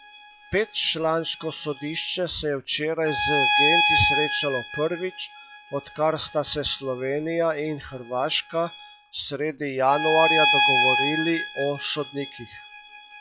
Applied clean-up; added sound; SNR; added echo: classical method log-MMSE.